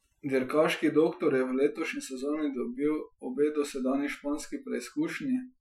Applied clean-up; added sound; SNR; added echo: classical method Wiener filter.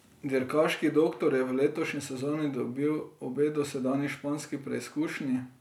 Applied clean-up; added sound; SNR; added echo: none; none; none; none.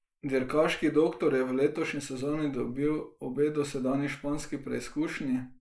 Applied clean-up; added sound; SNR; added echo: neural mask model Resemble Enhance denoiser.